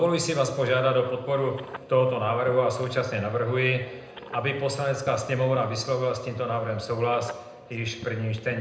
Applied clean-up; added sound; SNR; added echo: none; Telephone; 20 dB; reverberation time 0.8 s.